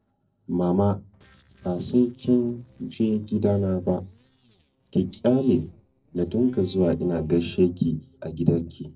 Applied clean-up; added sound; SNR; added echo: neural separator model SepFormer DNS4.